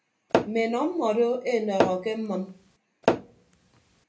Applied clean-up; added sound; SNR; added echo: none; Tap / Hammer; 1 dB; reverberation time 0.3 s.